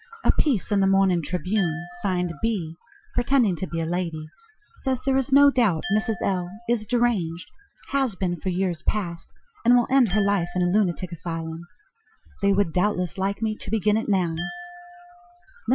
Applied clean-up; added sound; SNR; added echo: classical method Wiener filter.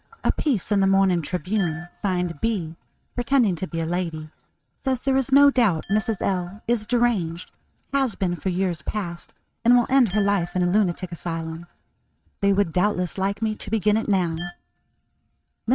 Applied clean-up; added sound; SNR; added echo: neural mask model RNNoise.